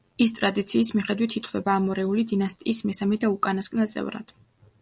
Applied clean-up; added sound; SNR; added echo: none; none; none; none.